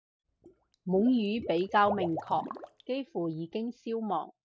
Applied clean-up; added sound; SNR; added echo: none; Liquid; 12 dB; none.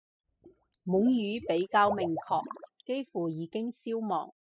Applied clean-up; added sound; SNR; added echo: classical method spectral subtraction.